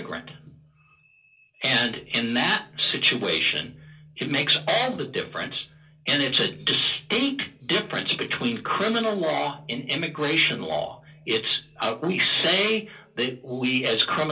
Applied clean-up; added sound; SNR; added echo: none; none; none; reverberation time 0.2 s.